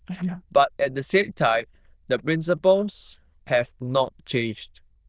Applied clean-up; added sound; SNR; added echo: neural diffusion model UNIVERSE++.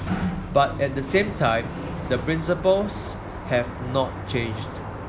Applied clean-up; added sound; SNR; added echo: none; Sliding door; 6 dB; none.